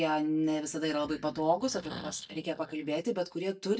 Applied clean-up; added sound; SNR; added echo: neural mask model DeepFilterNet 3.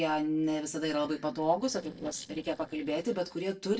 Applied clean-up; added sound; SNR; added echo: neural separator model SepFormer DNS4.